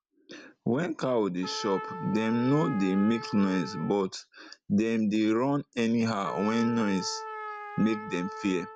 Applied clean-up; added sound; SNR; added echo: none; Trumpet; 13 dB; none.